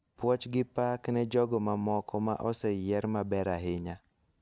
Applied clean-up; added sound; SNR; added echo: none; none; none; none.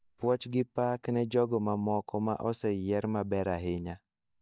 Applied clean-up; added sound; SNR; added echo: neural mask model DeepFilterNet 3.